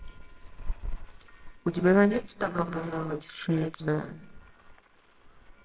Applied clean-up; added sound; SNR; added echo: neural separator model SepFormer WHAMR!.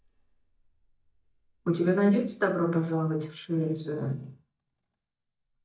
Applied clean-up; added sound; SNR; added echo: neural mask model DeepFilterNet 3.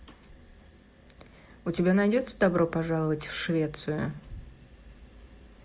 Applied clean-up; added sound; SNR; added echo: none; none; none; none.